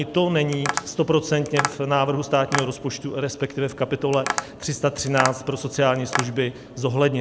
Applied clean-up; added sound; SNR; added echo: none; Tap; 9 dB; none.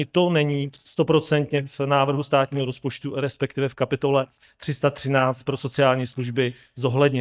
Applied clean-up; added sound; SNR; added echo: neural mask model DeepFilterNet 3.